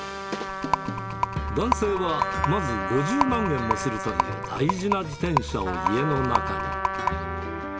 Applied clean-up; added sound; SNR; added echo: none; Trumpet + Rattle; 1 dB; none.